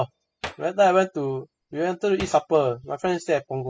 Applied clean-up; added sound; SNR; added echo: classical method spectral subtraction.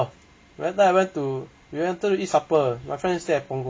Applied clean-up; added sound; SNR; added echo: none; none; none; none.